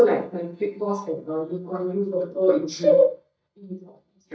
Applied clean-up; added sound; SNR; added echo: neural mask model DeepFilterNet 3.